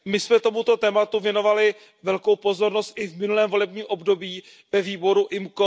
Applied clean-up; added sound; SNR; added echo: none; none; none; none.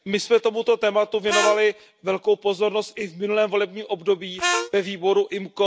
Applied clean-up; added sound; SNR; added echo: none; Harmonica; 3 dB; none.